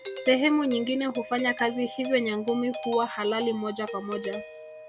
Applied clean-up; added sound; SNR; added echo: none; Doorbell; 11 dB; none.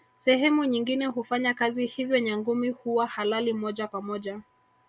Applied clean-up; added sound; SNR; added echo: none; none; none; none.